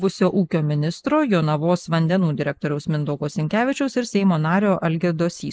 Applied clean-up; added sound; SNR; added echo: neural mask model Resemble Enhance denoiser.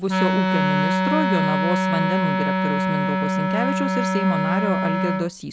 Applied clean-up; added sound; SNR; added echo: none; Wind instrument, woodwind instrument; -5 dB; none.